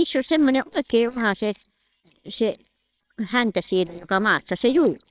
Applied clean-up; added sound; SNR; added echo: neural separator model SepFormer WHAMR!.